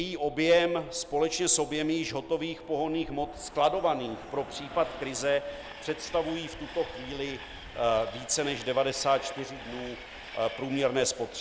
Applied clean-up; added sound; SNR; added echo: none; Train; 15 dB; none.